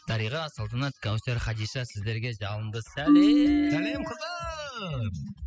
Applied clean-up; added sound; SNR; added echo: classical method spectral subtraction.